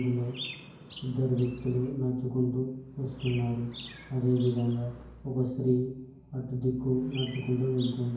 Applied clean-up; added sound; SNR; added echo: none; Chirp, tweet; 18 dB; reverberation time 0.9 s.